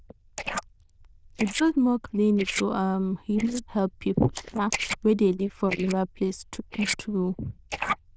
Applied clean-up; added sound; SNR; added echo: neural diffusion model UNIVERSE++.